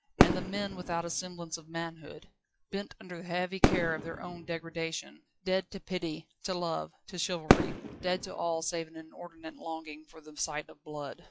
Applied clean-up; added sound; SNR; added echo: classical method log-MMSE.